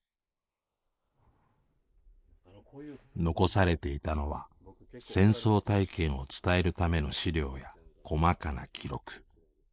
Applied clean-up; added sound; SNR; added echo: neural mask model Resemble Enhance denoiser.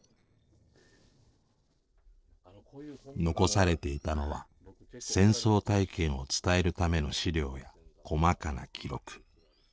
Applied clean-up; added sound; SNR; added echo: neural separator model SepFormer DNS4.